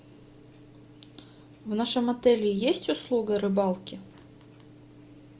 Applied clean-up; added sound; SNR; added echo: none; none; none; none.